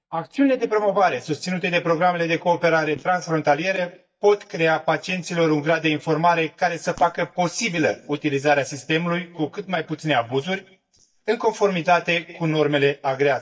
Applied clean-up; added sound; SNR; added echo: neural mask model DeepFilterNet 3.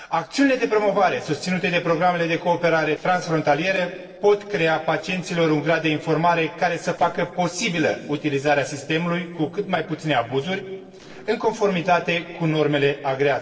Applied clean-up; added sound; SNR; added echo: neural separator model SepFormer DNS4.